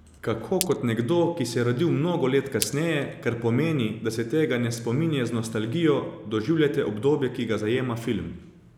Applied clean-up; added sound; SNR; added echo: none; Glass; 12 dB; none.